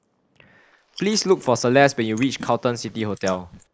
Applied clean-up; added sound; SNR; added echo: neural mask model Resemble Enhance denoiser.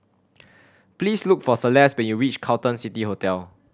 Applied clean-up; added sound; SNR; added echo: none; none; none; none.